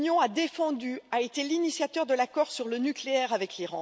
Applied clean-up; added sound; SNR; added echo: none; none; none; none.